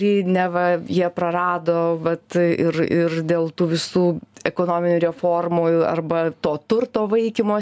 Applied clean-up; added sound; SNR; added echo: none; none; none; none.